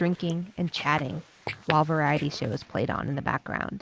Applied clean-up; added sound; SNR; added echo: neural mask model Resemble Enhance denoiser.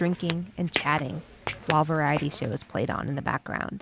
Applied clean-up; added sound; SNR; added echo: none; Squeak / Walk, footsteps; 8 dB; none.